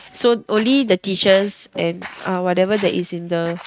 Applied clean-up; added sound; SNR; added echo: neural mask model RNNoise.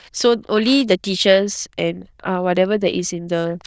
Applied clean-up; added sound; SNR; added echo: neural diffusion model UNIVERSE++.